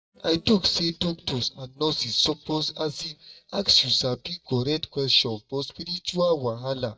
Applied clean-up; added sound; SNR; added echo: neural mask model DeepFilterNet 3.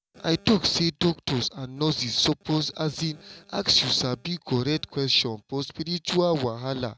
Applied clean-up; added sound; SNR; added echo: none; none; none; none.